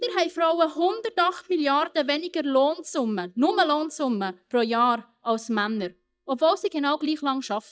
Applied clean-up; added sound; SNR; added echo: neural mask model DeepFilterNet 3.